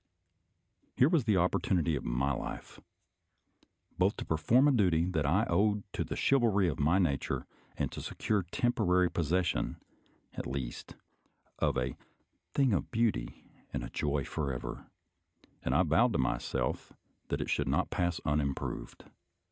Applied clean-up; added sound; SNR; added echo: none; none; none; none.